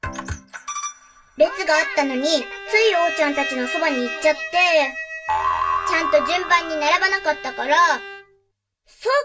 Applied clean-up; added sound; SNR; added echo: none; Bowed string instrument; 16 dB; reverberation time 0.1 s.